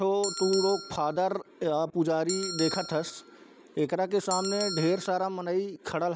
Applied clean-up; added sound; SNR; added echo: none; Bell; 11 dB; none.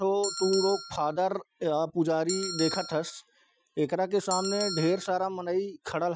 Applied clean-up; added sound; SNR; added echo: classical method Wiener filter.